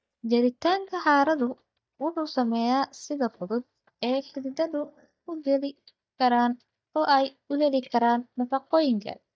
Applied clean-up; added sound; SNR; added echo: neural mask model DeepFilterNet 3.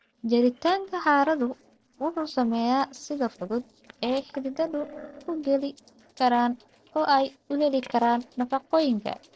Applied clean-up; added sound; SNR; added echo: neural separator model SepFormer DNS4.